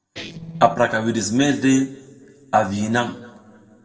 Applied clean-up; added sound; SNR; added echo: neural separator model SepFormer DNS4.